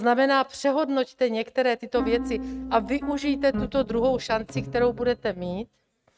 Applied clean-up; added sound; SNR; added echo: neural mask model RNNoise.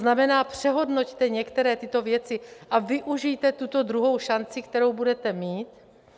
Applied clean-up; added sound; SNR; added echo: none; none; none; none.